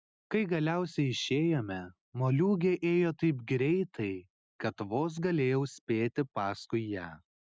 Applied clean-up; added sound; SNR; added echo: none; none; none; none.